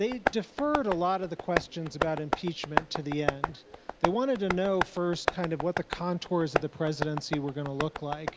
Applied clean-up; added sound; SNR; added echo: none; Tap; 3 dB; none.